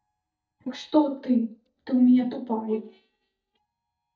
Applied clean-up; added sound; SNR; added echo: neural mask model DeepFilterNet 3.